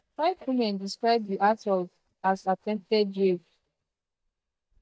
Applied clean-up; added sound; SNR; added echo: neural mask model DeepFilterNet 3.